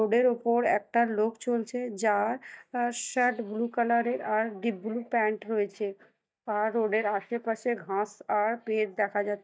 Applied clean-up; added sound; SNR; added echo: neural mask model DeepFilterNet 3.